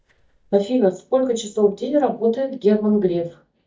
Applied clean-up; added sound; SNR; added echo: neural mask model DeepFilterNet 3.